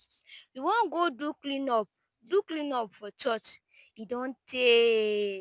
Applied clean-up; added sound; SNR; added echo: none; none; none; none.